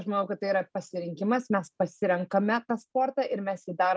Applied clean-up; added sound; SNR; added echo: none; none; none; none.